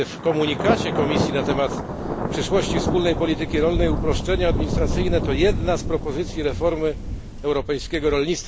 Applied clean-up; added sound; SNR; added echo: none; Thunder; 2 dB; none.